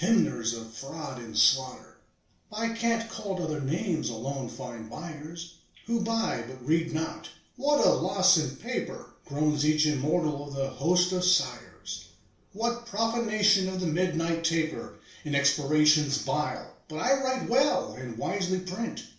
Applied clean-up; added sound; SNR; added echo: none; none; none; reverberation time 0.5 s.